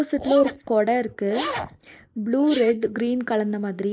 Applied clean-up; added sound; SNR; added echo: neural mask model Resemble Enhance denoiser.